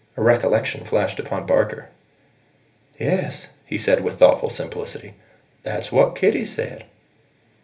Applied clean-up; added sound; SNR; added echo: none; none; none; reverberation time 0.3 s.